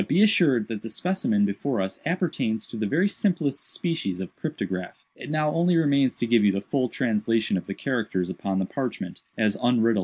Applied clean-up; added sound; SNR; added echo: none; none; none; none.